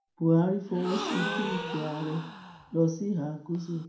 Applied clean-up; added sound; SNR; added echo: none; Gasp; 8 dB; reverberation time 0.4 s.